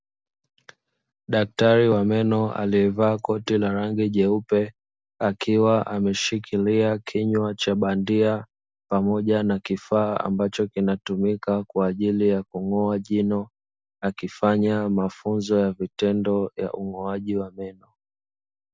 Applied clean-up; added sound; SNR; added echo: none; none; none; none.